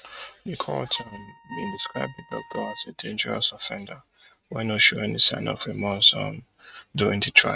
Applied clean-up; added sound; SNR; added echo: neural mask model RNNoise.